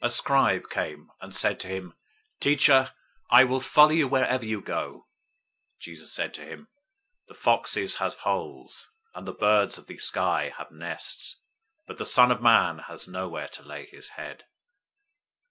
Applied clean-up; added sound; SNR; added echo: none; none; none; none.